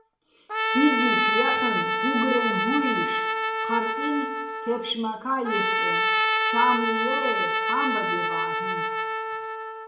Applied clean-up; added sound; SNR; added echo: none; Trumpet; -3 dB; reverberation time 0.7 s.